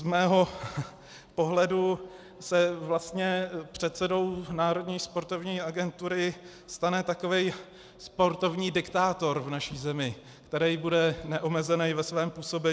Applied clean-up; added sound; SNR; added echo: none; none; none; none.